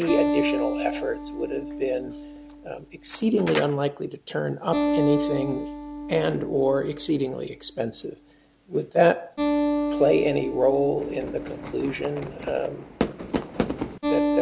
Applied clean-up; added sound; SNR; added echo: none; Fireworks + Acoustic guitar; 3 dB; none.